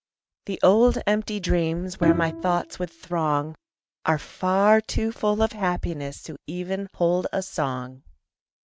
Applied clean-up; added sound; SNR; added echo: neural mask model RNNoise.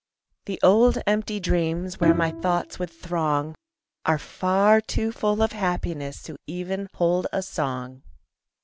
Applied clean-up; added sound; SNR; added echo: none; Bowed string instrument; 6 dB; none.